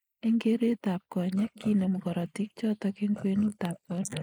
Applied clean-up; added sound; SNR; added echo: neural mask model Resemble Enhance denoiser.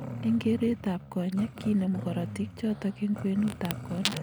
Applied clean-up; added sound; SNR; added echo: none; Growling; 10 dB; none.